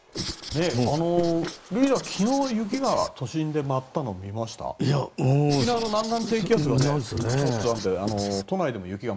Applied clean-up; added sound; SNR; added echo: neural mask model Resemble Enhance denoiser.